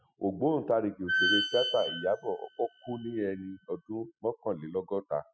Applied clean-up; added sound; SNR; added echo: classical method spectral subtraction.